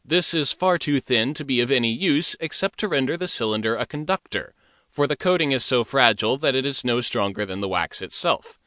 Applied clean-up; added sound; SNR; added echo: none; none; none; none.